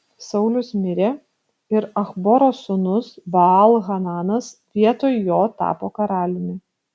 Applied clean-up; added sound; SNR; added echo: none; none; none; none.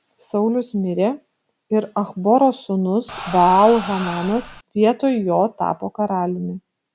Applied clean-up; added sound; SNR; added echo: none; Crowd; 11 dB; none.